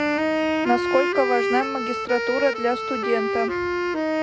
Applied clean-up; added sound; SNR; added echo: none; Wind instrument, woodwind instrument; -2 dB; none.